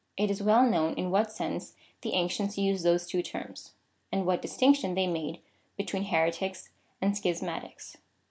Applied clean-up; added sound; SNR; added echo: none; none; none; none.